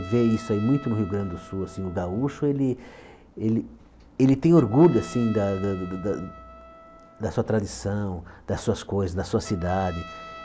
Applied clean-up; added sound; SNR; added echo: none; Trumpet; 20 dB; none.